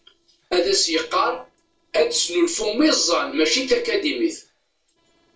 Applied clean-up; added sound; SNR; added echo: neural separator model SepFormer DNS4.